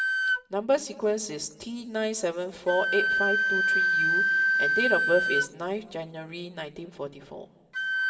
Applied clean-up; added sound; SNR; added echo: none; Wind instrument, woodwind instrument; -3 dB; reverberation time 2.8 s.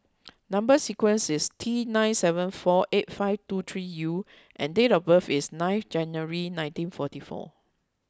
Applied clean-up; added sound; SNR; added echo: none; none; none; none.